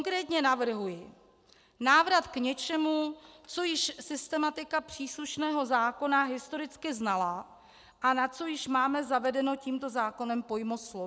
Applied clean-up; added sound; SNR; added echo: none; none; none; none.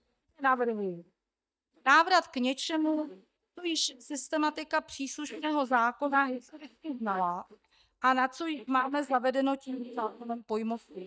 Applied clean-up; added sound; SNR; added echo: neural mask model DeepFilterNet 3.